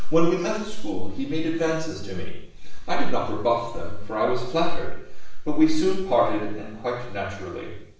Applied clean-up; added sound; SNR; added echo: none; none; none; reverberation time 0.6 s.